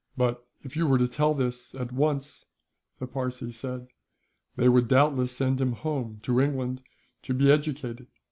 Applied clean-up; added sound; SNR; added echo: none; none; none; none.